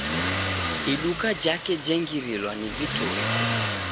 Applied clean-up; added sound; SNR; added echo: none; Motor vehicle (road); -1 dB; none.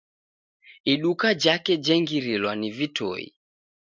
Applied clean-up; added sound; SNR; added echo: none; none; none; none.